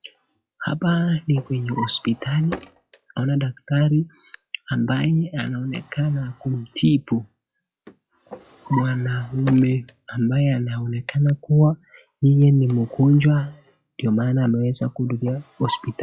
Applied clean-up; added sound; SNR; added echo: classical method log-MMSE.